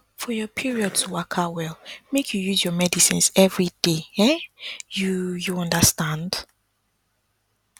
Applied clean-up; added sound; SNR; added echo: none; Cough; 19 dB; none.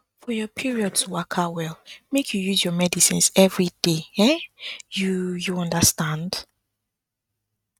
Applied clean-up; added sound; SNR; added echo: neural mask model RNNoise.